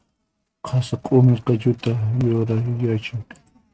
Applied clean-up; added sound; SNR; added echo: neural mask model RNNoise.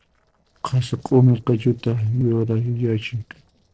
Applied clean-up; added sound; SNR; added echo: neural separator model SepFormer DNS4.